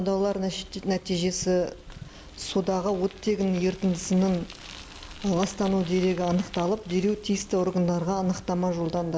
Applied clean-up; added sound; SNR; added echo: none; Bicycle; 19 dB; none.